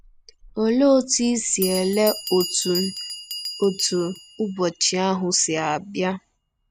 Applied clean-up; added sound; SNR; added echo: none; Bell; 12 dB; none.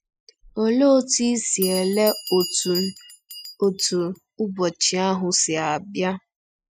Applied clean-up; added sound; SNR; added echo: classical method Wiener filter.